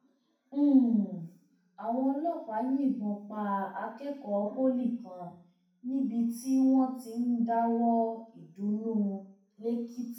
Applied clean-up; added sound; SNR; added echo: none; none; none; reverberation time 0.6 s.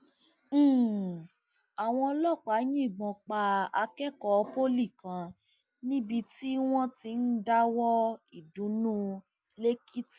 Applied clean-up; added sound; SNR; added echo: none; none; none; none.